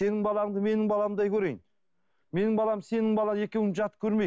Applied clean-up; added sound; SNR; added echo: none; none; none; none.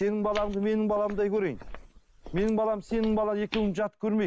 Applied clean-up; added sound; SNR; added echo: none; Walk, footsteps; 14 dB; none.